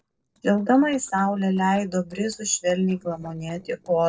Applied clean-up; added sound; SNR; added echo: neural separator model SepFormer DNS4.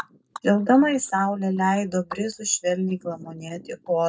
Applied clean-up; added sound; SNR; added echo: neural mask model DeepFilterNet 3.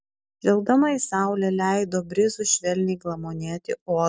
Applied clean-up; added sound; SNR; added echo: none; none; none; none.